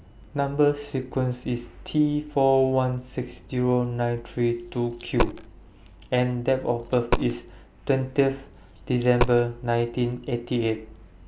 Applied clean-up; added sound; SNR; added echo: none; Coin (dropping); 6 dB; none.